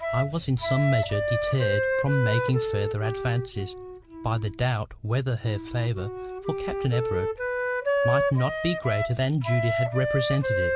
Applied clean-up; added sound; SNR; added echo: none; Wind instrument, woodwind instrument; 2 dB; none.